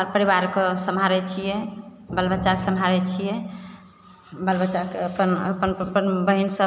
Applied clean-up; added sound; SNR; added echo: none; none; none; none.